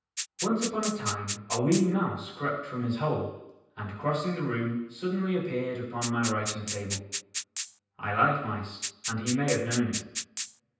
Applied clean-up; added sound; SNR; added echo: none; Rattle (instrument); 6 dB; reverberation time 0.9 s.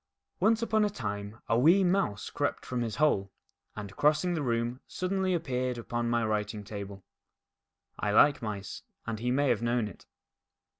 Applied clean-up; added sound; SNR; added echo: none; none; none; none.